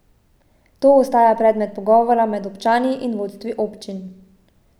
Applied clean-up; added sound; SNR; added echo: none; none; none; none.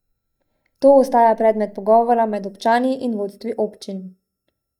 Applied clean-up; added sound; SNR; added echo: neural mask model DeepFilterNet 3.